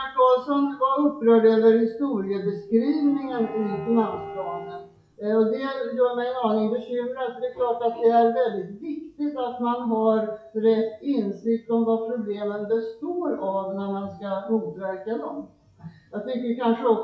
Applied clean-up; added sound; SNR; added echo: classical method WPE with log-MMSE.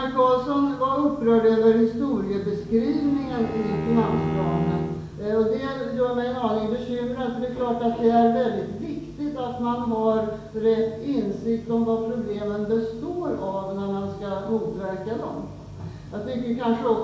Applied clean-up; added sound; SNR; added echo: none; Bowed string instrument; 6 dB; reverberation time 0.6 s.